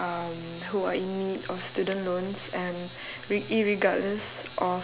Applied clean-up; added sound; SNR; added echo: none; none; none; none.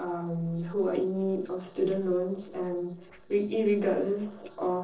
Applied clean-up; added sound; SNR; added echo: neural separator model SepFormer DNS4.